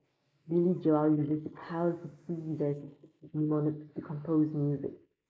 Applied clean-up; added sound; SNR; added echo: neural mask model Resemble Enhance denoiser.